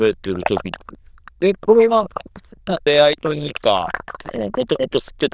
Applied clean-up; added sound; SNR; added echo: neural diffusion model UNIVERSE++.